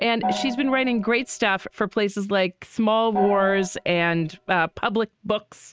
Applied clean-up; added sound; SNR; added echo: neural mask model RNNoise.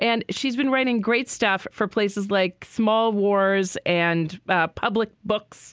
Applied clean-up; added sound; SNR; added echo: none; none; none; none.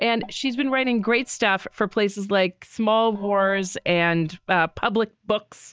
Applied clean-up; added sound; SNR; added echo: neural mask model DeepFilterNet 3.